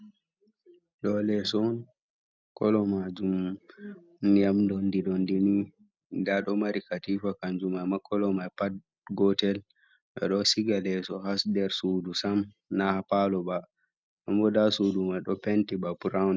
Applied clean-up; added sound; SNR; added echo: none; none; none; none.